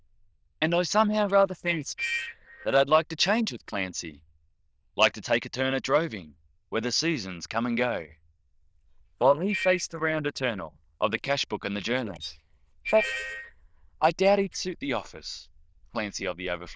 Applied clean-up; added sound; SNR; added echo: neural diffusion model UNIVERSE++.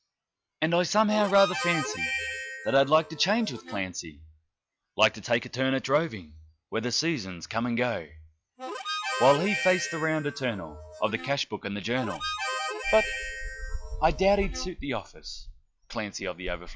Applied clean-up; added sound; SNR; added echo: classical method log-MMSE.